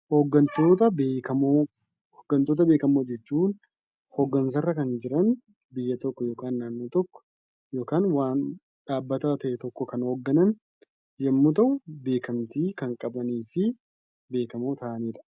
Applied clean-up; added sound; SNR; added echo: none; none; none; none.